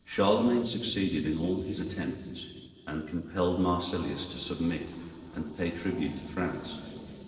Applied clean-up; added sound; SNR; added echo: neural separator model SepFormer DNS4.